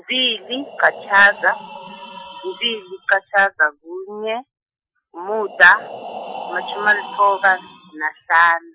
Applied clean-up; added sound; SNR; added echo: classical method Wiener filter.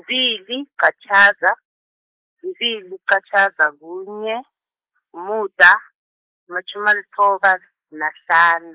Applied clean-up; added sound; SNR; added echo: neural mask model Resemble Enhance denoiser.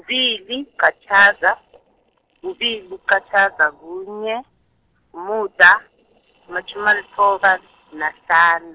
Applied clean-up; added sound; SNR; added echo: neural separator model SepFormer DNS4.